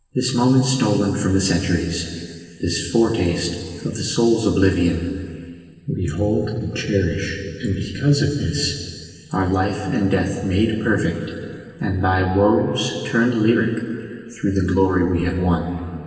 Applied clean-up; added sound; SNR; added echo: none; Wind instrument, woodwind instrument; 17 dB; reverberation time 2.4 s.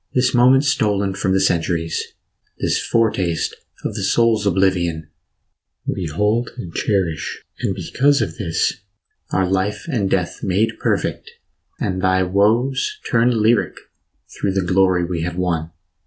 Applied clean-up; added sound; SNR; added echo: none; none; none; none.